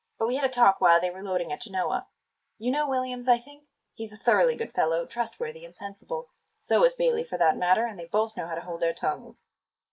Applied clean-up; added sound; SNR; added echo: neural mask model Resemble Enhance denoiser.